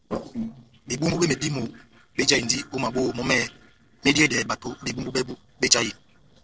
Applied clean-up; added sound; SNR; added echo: neural separator model SepFormer DNS4.